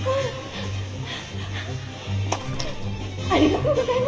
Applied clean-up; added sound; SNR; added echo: none; Slam / Alarm; 15 dB; reverberation time 2.3 s.